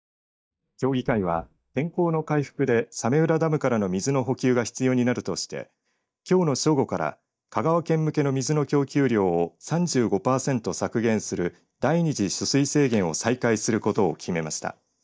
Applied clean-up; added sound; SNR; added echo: neural mask model DeepFilterNet 3.